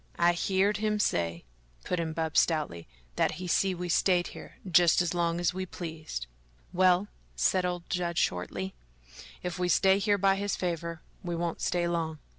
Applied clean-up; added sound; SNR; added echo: none; none; none; none.